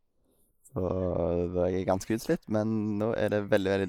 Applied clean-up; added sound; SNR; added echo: neural mask model Resemble Enhance denoiser.